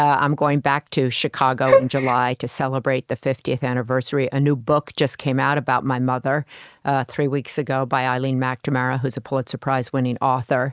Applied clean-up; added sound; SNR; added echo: neural mask model RNNoise.